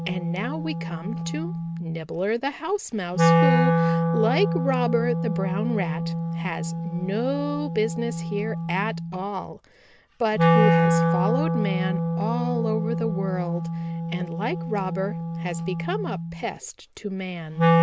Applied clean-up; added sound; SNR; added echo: none; Wind instrument, woodwind instrument; -4 dB; none.